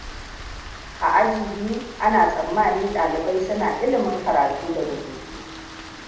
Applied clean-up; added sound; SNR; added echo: none; Rain; 14 dB; reverberation time 0.8 s.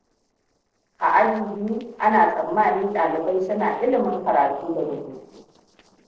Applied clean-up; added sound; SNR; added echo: neural separator model SepFormer DNS4.